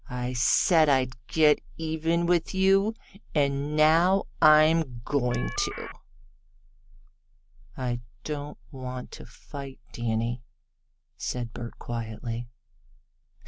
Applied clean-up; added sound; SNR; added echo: none; Telephone; 10 dB; none.